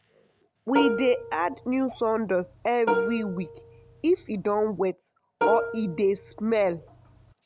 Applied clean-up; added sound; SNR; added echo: none; Plucked string instrument; 4 dB; none.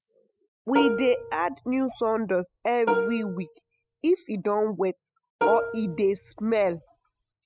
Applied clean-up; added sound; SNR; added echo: classical method spectral subtraction.